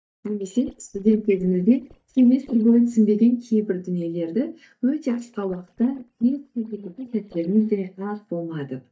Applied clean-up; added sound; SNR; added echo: neural mask model DeepFilterNet 3.